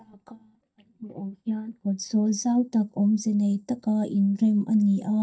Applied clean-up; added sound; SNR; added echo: neural mask model DeepFilterNet 3.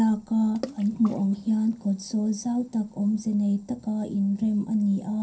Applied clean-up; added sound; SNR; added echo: none; Water / Splash, splatter; 18 dB; reverberation time 0.3 s.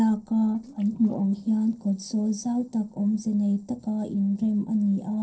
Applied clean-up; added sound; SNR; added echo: neural separator model SepFormer DNS4.